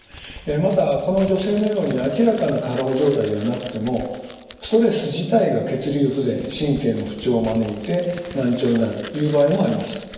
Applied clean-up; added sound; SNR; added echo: none; Crumpling, crinkling; 18 dB; reverberation time 1.0 s.